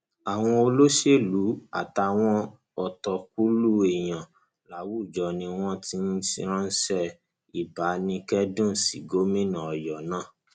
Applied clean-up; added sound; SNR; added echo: none; none; none; none.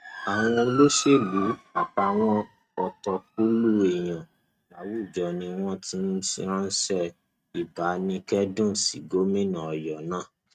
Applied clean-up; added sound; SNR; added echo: neural mask model RNNoise.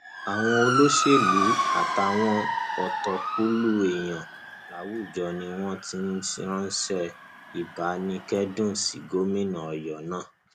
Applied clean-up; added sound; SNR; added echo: none; Motor vehicle (road) / Siren; 3 dB; none.